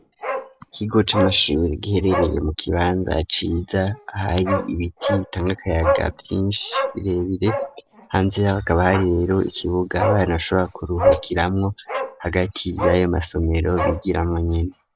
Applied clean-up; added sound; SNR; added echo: none; Bark; 6 dB; none.